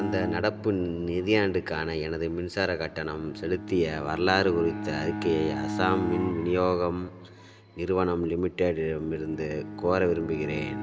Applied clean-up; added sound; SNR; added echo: none; Bowed string instrument; 9 dB; none.